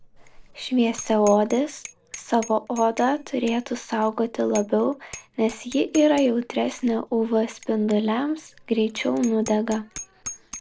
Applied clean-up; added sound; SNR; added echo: none; Bicycle bell; 19 dB; none.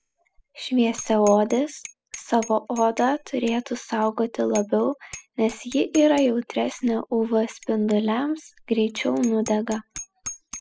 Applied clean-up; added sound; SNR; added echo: classical method spectral subtraction.